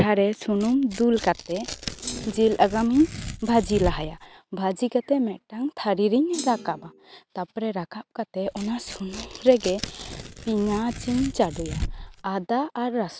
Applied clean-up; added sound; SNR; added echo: none; Thump, thud + Tearing; 12 dB; none.